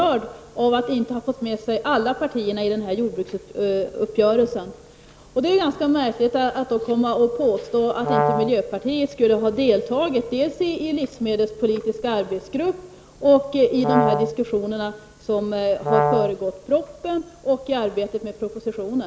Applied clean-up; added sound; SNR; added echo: none; Brass instrument; 2 dB; none.